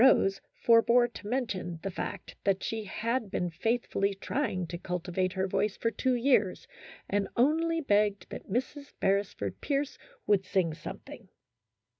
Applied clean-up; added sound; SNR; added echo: none; none; none; none.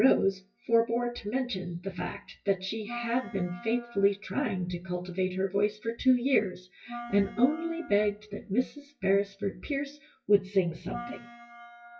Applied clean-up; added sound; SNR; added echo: classical method WPE with log-MMSE.